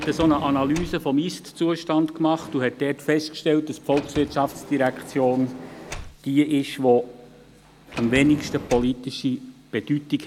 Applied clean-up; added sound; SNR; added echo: none; Sliding door; 16 dB; none.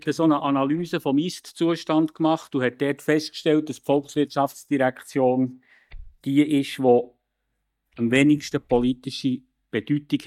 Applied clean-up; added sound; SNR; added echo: neural mask model DeepFilterNet 3.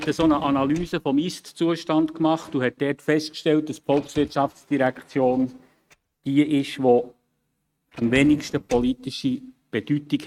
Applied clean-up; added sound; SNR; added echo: neural mask model RNNoise.